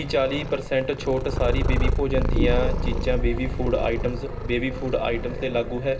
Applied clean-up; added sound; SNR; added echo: none; Purr; 0 dB; reverberation time 0.2 s.